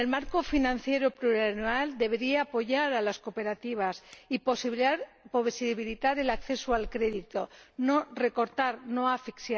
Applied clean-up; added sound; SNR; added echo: none; Chewing, mastication; 18 dB; none.